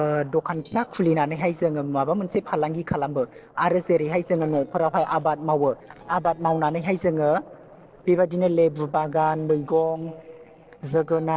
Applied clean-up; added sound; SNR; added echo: neural separator model SepFormer DNS4.